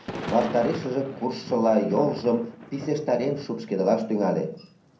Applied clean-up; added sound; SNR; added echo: none; Thunder / Rain; 13 dB; reverberation time 0.6 s.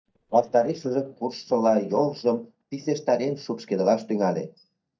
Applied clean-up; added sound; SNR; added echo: neural mask model DeepFilterNet 3.